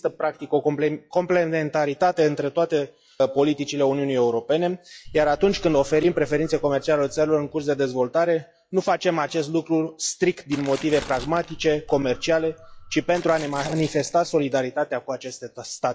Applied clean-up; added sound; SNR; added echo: classical method log-MMSE.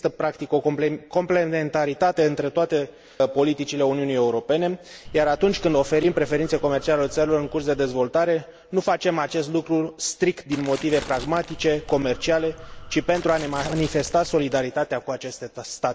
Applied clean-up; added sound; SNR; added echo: none; Crow + Tearing; 15 dB; none.